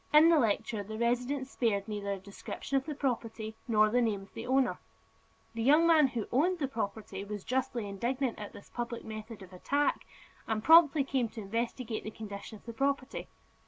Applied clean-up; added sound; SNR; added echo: none; none; none; none.